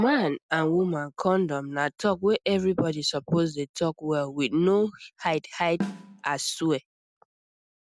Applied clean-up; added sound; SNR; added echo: none; Snare drum; 6 dB; none.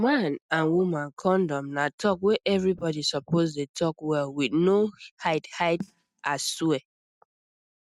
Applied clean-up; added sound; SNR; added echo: neural mask model DeepFilterNet 3.